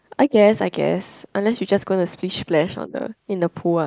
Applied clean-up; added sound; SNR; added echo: neural mask model Resemble Enhance denoiser.